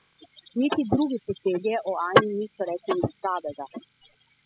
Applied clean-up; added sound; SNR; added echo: classical method spectral subtraction.